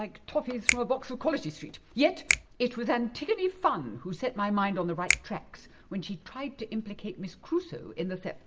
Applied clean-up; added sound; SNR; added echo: none; Finger snapping; 2 dB; none.